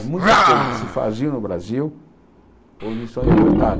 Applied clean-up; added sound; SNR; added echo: none; Animal; -5 dB; none.